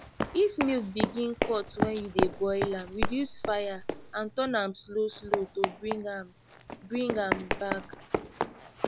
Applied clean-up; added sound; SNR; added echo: none; Run; 2 dB; none.